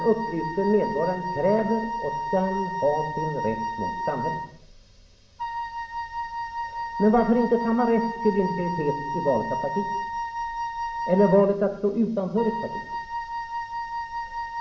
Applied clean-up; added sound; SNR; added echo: none; Wind instrument, woodwind instrument; 5 dB; reverberation time 0.7 s.